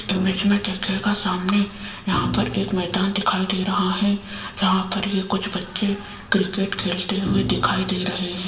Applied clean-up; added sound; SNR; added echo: none; Thump, thud; 6 dB; reverberation time 1.5 s.